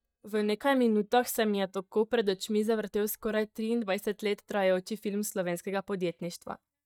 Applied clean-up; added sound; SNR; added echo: neural mask model DeepFilterNet 3.